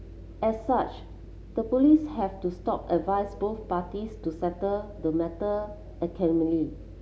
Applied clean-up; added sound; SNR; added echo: none; none; none; none.